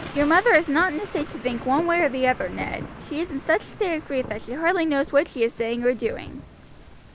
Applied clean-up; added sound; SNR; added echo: none; Thunder / Rain; 15 dB; none.